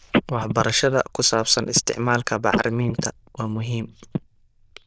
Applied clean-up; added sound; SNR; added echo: neural diffusion model UNIVERSE++.